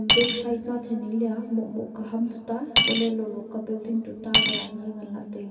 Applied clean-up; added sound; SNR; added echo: none; Cutlery, silverware / Dishes, pots, and pans; -5 dB; reverberation time 2.5 s.